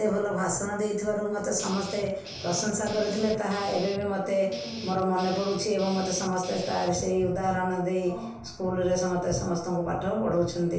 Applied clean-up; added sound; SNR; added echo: none; Guitar; 13 dB; reverberation time 0.3 s.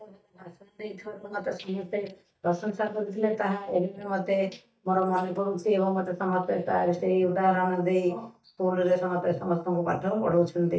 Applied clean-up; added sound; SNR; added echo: neural mask model DeepFilterNet 3.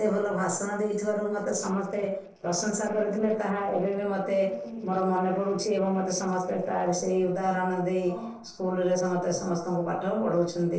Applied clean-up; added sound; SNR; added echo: neural separator model SepFormer DNS4.